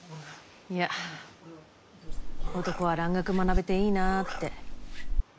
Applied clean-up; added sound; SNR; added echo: none; Meow; -2 dB; none.